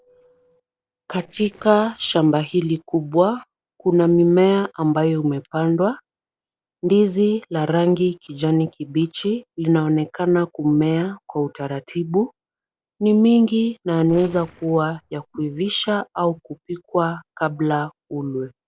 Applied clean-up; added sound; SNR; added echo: neural separator model SepFormer DNS4.